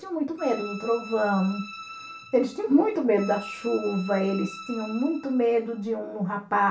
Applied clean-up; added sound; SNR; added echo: none; Bowed string instrument; 16 dB; reverberation time 0.3 s.